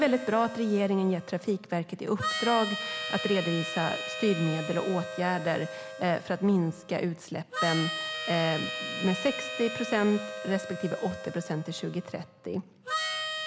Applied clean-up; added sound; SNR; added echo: none; Harmonica; 7 dB; none.